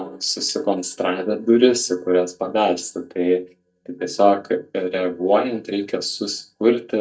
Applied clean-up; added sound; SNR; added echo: neural mask model DeepFilterNet 3.